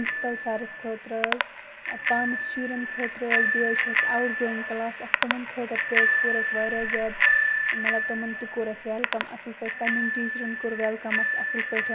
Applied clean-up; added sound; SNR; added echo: none; Bicycle bell; -4 dB; none.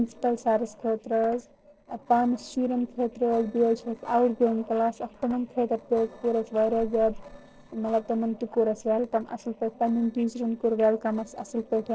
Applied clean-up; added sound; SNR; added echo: neural separator model SepFormer DNS4.